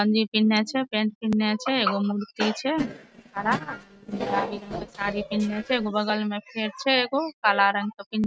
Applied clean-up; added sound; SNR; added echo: neural mask model RNNoise.